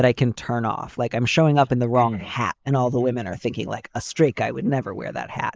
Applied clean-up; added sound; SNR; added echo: neural mask model Resemble Enhance denoiser.